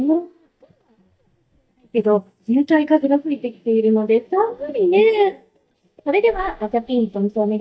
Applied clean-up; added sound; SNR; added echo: neural mask model DeepFilterNet 3.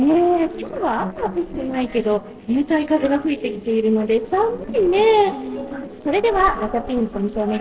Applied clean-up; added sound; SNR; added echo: neural separator model SepFormer DNS4.